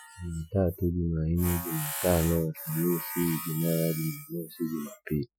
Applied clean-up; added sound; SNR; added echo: classical method Wiener filter.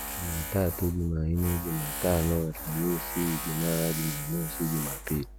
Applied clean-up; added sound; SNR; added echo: none; Tools; 7 dB; none.